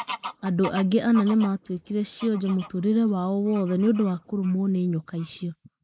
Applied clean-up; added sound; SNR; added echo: neural mask model Resemble Enhance denoiser.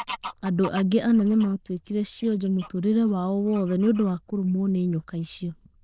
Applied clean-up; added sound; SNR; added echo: neural diffusion model UNIVERSE++.